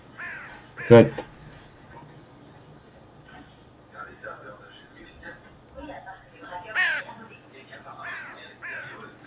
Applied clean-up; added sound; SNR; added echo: none; Bird; 10 dB; none.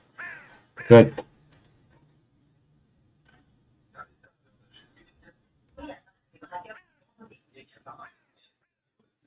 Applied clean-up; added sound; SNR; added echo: neural mask model RNNoise.